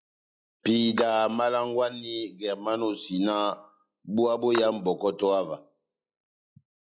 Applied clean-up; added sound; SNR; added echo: classical method log-MMSE.